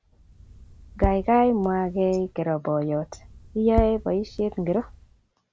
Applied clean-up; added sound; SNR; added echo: none; Tap; 10 dB; none.